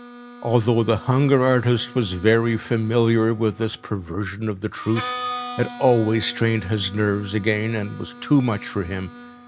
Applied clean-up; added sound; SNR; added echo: none; Harmonica; 15 dB; none.